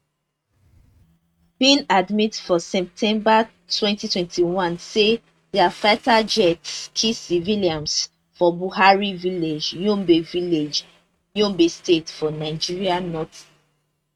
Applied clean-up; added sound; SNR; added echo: neural mask model RNNoise.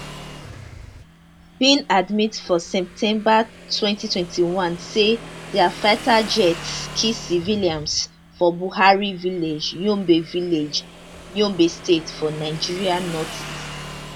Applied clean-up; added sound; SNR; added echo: none; Motorcycle / Engine; 16 dB; none.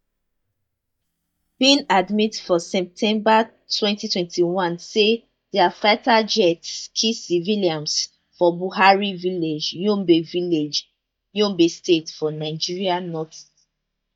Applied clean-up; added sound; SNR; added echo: neural mask model DeepFilterNet 3.